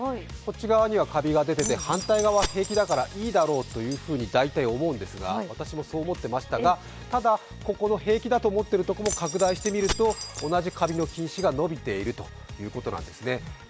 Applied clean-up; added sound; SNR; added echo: none; Keys jangling; 9 dB; none.